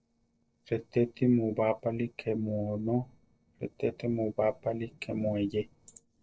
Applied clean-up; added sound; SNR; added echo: neural separator model SepFormer DNS4.